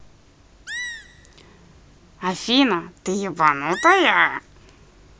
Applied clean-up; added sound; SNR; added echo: none; Animal; 14 dB; none.